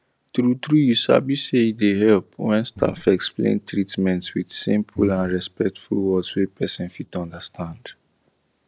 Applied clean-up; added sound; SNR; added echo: neural separator model SepFormer DNS4.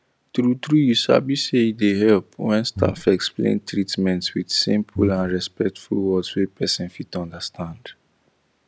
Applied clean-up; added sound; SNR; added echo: none; Breathing; 8 dB; none.